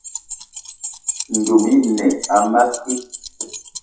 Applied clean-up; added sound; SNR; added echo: classical method WPE with log-MMSE.